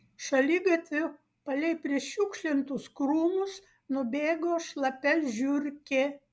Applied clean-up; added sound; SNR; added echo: none; none; none; none.